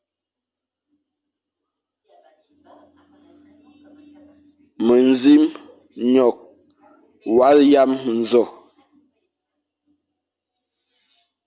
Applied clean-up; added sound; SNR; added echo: none; none; none; none.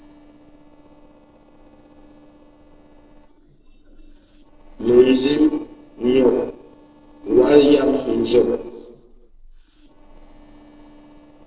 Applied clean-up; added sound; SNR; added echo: neural separator model SepFormer DNS4.